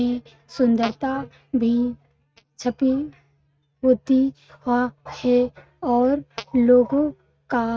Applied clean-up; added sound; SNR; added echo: neural mask model RNNoise.